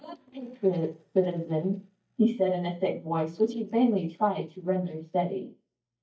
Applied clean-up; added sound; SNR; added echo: neural mask model DeepFilterNet 3.